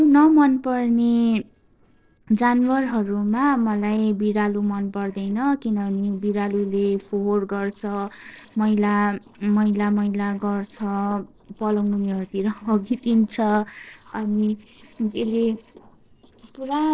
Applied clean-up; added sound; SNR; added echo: neural separator model SepFormer DNS4.